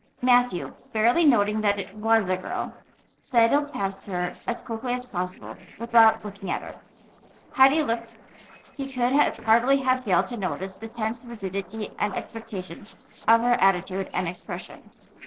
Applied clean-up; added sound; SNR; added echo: neural separator model SepFormer DNS4.